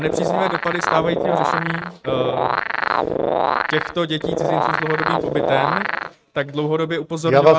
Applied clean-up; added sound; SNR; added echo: neural mask model RNNoise.